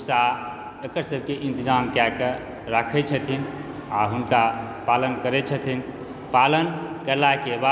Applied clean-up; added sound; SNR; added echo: none; none; none; none.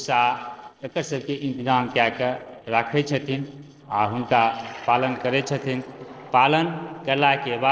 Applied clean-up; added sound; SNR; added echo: neural separator model SepFormer DNS4.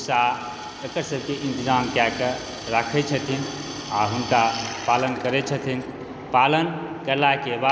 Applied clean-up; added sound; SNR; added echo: none; Drill; 15 dB; none.